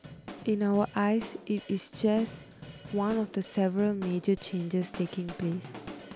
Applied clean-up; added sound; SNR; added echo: none; Drum / Drum kit; 15 dB; none.